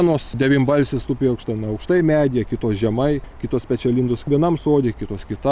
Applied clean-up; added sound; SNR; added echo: none; none; none; none.